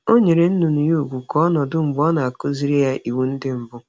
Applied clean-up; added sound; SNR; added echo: none; none; none; none.